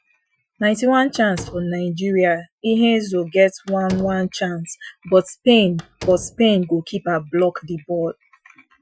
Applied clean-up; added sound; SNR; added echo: classical method Wiener filter.